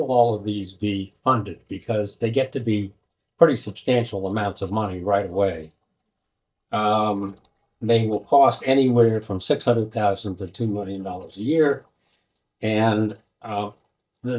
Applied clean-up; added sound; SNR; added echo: neural mask model DeepFilterNet 3.